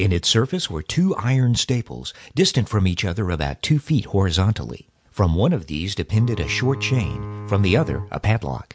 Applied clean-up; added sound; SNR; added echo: none; Bowed string instrument; 11 dB; none.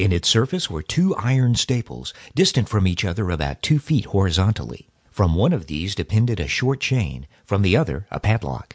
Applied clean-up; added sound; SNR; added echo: none; none; none; none.